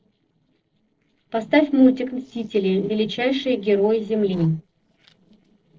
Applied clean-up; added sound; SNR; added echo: neural separator model SepFormer DNS4.